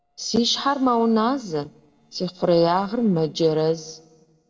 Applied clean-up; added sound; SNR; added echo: neural separator model SepFormer DNS4.